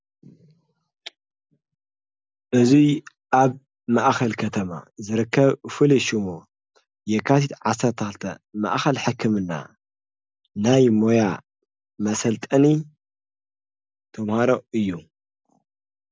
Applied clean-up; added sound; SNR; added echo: none; none; none; none.